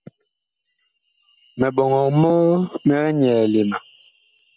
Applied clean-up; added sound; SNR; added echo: none; none; none; none.